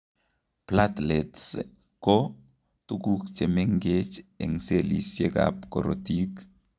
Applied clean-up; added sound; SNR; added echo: none; none; none; none.